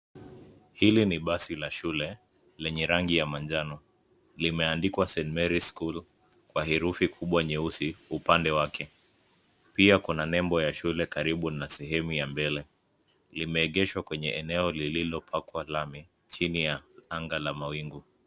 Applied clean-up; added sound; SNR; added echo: none; none; none; none.